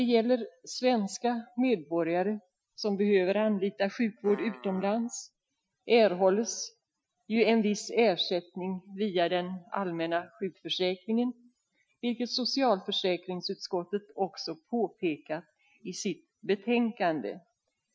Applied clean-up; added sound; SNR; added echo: classical method Wiener filter.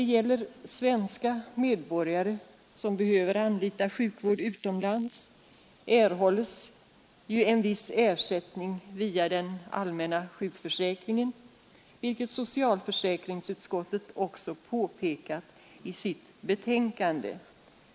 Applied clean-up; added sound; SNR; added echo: neural mask model Resemble Enhance denoiser.